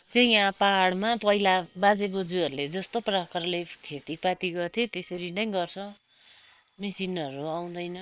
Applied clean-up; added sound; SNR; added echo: neural separator model SepFormer WHAM!.